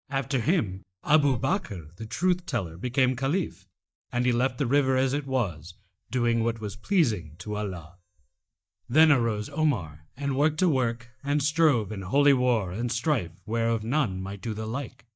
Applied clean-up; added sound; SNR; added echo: neural mask model DeepFilterNet 3.